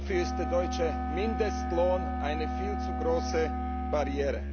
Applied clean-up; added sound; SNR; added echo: none; Wind instrument, woodwind instrument + Musical instrument; 0 dB; none.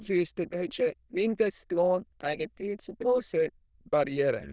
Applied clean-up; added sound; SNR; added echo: neural diffusion model UNIVERSE++.